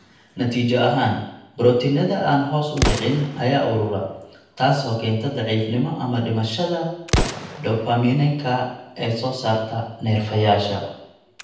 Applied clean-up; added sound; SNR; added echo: none; Explosion; 10 dB; reverberation time 0.9 s.